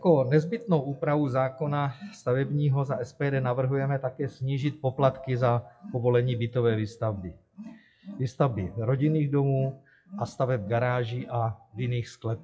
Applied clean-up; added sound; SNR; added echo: classical method WPE with log-MMSE.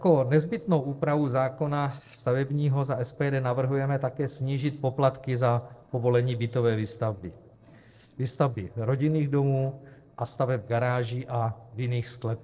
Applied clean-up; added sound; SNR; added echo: neural separator model SepFormer DNS4.